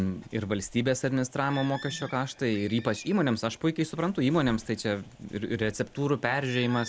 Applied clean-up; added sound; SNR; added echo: none; Bird; 20 dB; none.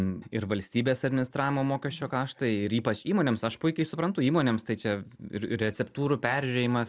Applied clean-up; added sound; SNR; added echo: none; none; none; none.